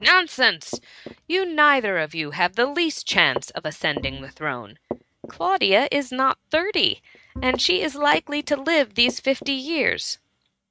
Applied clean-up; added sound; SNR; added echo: neural mask model RNNoise.